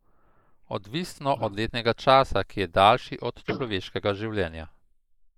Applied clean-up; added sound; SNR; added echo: neural mask model Resemble Enhance denoiser.